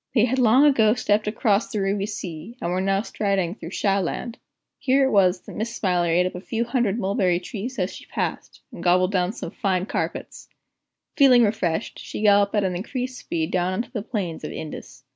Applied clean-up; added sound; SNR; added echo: none; none; none; none.